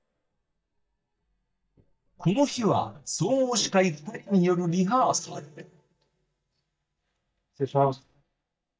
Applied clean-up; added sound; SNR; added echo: neural mask model DeepFilterNet 3.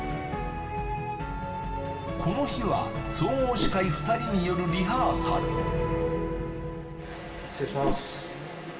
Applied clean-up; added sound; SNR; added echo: none; Whoosh, swoosh, swish; 12 dB; reverberation time 2.5 s.